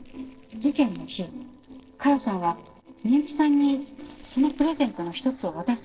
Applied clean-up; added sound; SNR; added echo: neural separator model SepFormer DNS4.